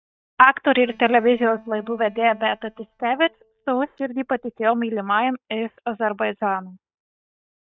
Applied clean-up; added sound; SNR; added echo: neural mask model DeepFilterNet 3.